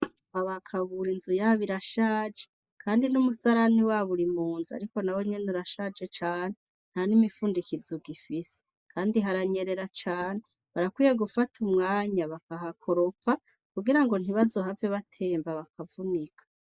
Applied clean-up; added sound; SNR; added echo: neural mask model Resemble Enhance denoiser.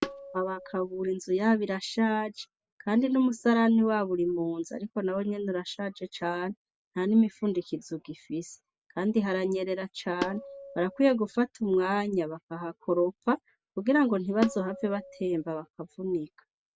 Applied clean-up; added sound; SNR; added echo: none; Tabla; 10 dB; none.